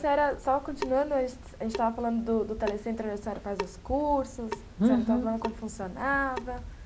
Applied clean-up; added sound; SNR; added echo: none; Drip / Sink (filling or washing) / Water tap, faucet; 12 dB; none.